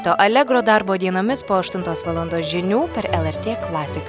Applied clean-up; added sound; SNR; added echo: none; none; none; none.